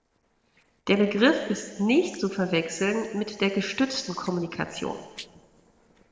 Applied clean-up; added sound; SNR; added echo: neural separator model SepFormer DNS4.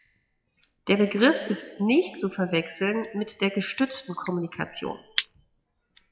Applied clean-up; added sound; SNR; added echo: classical method WPE with log-MMSE.